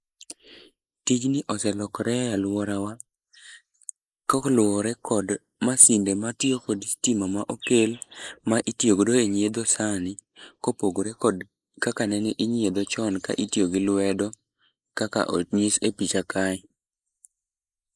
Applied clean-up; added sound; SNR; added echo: neural mask model Resemble Enhance denoiser.